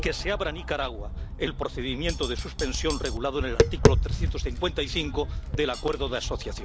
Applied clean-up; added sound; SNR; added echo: none; Tap; -2 dB; none.